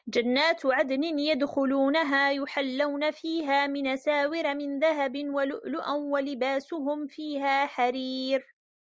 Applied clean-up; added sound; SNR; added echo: none; none; none; none.